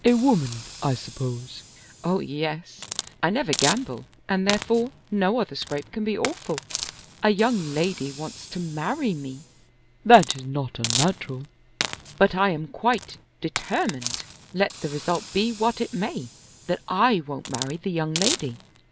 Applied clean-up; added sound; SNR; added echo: none; Hiss; 10 dB; none.